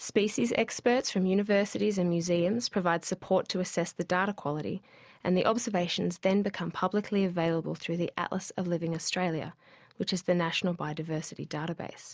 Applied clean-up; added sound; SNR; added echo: none; none; none; none.